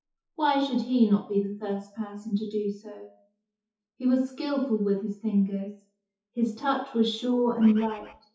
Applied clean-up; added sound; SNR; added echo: classical method WPE with log-MMSE.